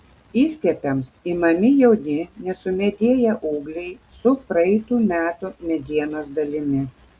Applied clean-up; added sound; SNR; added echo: none; none; none; none.